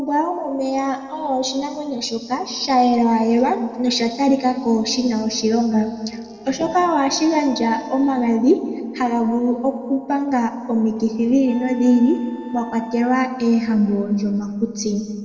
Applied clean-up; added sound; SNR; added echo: neural separator model SepFormer DNS4.